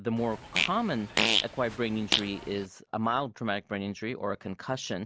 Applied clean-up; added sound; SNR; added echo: none; Fart; -1 dB; none.